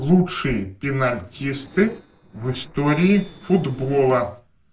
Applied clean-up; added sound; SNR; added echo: neural separator model SepFormer DNS4.